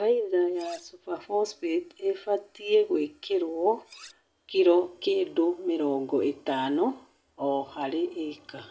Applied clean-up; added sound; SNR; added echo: none; Cutlery, silverware; 16 dB; none.